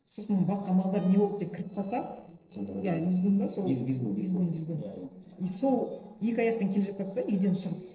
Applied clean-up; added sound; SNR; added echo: neural separator model SepFormer DNS4.